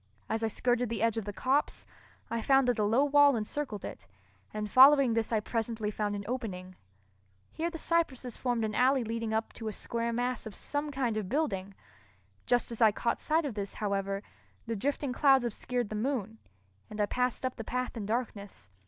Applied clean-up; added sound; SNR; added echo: none; none; none; none.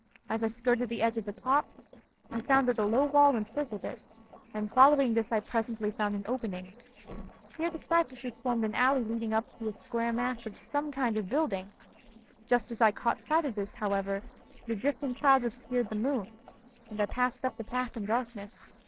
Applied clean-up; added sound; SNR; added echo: neural separator model SepFormer DNS4.